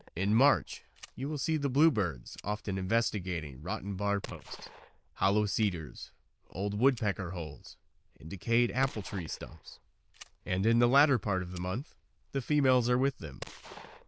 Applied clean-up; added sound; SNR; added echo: neural diffusion model UNIVERSE++.